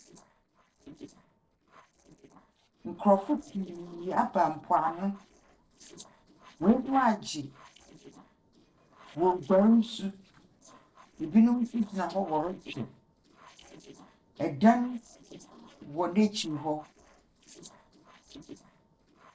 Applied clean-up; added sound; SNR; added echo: neural separator model SepFormer DNS4.